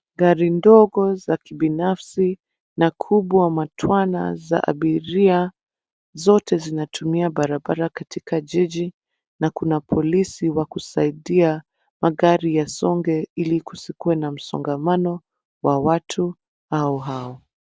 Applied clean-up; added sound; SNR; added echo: none; none; none; none.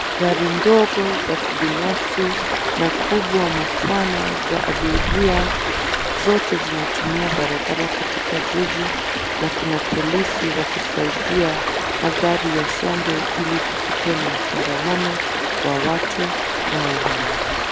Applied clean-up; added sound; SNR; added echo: none; Stream; -1 dB; none.